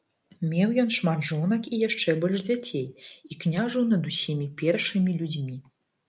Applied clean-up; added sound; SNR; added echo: none; none; none; none.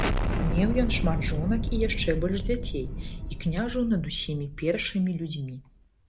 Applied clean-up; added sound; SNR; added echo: none; Explosion; 1 dB; none.